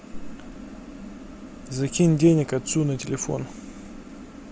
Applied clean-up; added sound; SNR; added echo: none; none; none; none.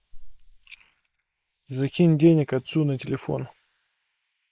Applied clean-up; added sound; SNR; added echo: neural mask model Resemble Enhance denoiser.